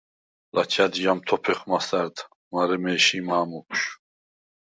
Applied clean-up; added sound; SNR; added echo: none; none; none; none.